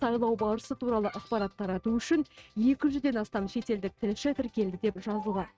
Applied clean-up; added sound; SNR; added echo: neural mask model RNNoise.